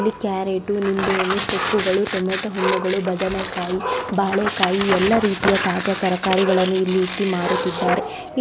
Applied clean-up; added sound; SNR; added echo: none; Tearing; 5 dB; none.